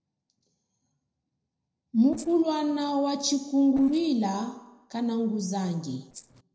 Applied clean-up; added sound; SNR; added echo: neural separator model SepFormer DNS4.